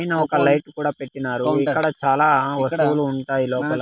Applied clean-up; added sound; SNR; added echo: none; none; none; none.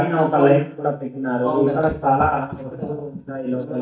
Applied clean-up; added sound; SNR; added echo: neural mask model DeepFilterNet 3.